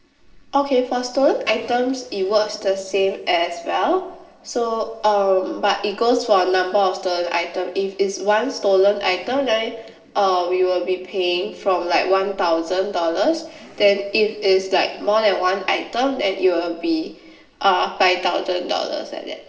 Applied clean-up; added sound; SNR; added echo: neural separator model SepFormer DNS4.